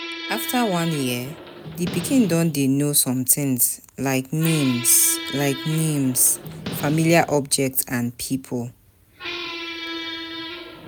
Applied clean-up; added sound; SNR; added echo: none; Squeak; 12 dB; none.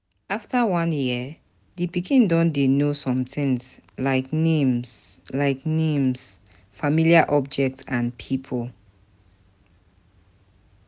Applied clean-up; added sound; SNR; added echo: none; none; none; none.